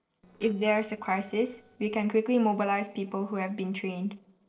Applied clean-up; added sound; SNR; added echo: neural separator model SepFormer DNS4.